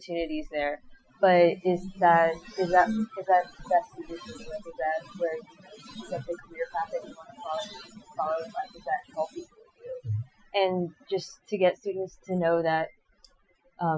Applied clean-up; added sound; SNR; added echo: classical method Wiener filter.